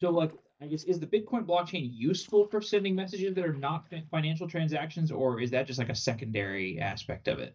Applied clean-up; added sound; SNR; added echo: neural mask model DeepFilterNet 3.